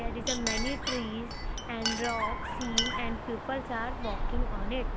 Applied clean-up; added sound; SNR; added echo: none; Dog + Chink, clink; -3 dB; none.